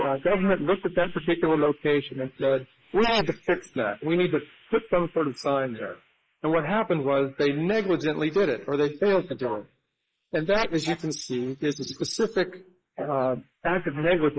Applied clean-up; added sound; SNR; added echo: neural mask model Resemble Enhance denoiser.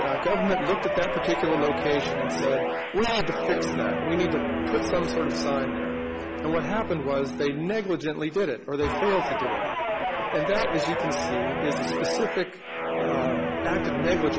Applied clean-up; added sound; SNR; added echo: none; Guitar; 0 dB; none.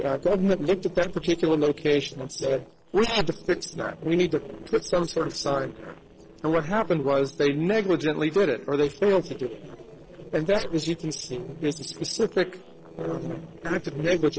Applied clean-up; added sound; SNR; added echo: neural separator model SepFormer DNS4.